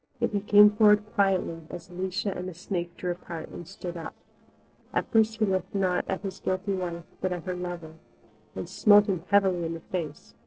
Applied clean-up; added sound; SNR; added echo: neural separator model SepFormer DNS4.